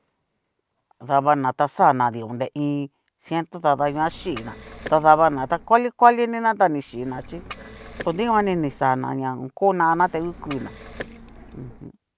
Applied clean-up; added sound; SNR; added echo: none; Liquid; 18 dB; none.